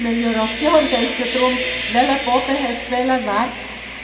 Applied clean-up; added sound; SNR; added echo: none; Sawing; 7 dB; reverberation time 1.7 s.